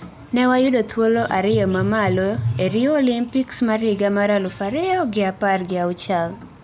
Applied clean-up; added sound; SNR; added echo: none; none; none; none.